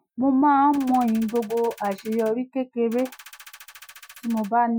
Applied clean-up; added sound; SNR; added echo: classical method Wiener filter.